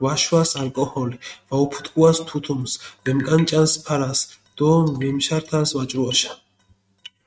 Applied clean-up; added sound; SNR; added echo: neural mask model RNNoise.